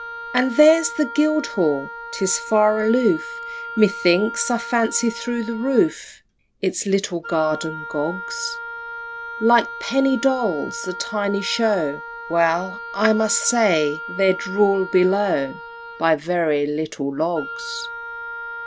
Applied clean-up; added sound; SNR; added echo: none; Wind instrument, woodwind instrument; 12 dB; none.